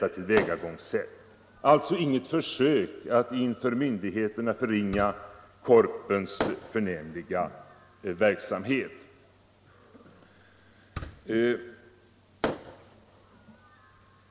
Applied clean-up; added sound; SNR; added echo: none; Fireworks; 13 dB; none.